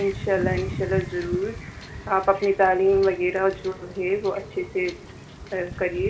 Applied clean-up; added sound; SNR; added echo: none; Wind / Ocean / Boat, Water vehicle; 10 dB; reverberation time 0.8 s.